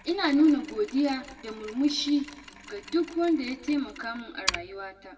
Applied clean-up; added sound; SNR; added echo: none; Mechanisms; 14 dB; reverberation time 1.2 s.